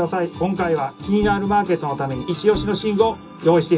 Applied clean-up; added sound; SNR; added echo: none; Bowed string instrument; 14 dB; reverberation time 0.2 s.